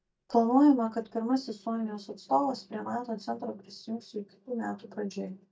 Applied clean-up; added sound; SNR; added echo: neural mask model DeepFilterNet 3.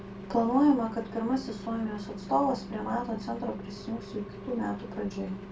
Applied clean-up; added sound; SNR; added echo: none; Engine; 11 dB; reverberation time 0.2 s.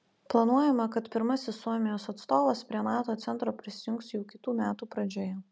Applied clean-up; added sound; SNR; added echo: none; none; none; none.